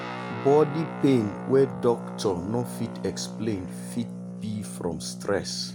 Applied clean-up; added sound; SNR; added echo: none; Guitar; 9 dB; none.